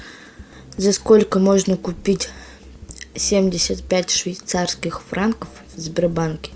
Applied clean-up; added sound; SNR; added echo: none; Drum kit; 20 dB; none.